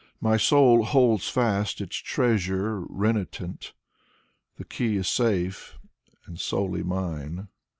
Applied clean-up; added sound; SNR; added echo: none; none; none; none.